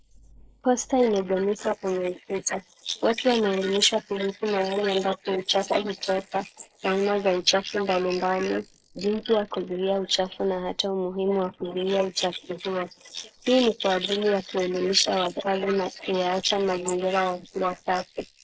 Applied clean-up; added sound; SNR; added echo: neural mask model Resemble Enhance denoiser.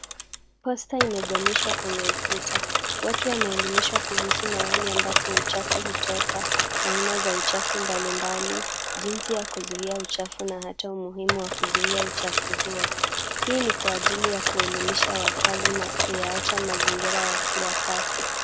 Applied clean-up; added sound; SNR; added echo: none; Bicycle; -5 dB; none.